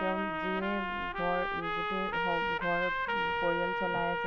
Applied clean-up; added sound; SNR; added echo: none; Trumpet; -3 dB; none.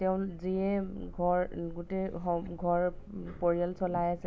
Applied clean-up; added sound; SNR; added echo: none; none; none; none.